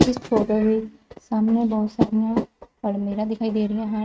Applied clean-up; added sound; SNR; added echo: neural mask model RNNoise.